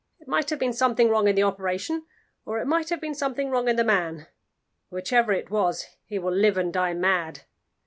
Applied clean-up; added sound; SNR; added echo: none; none; none; none.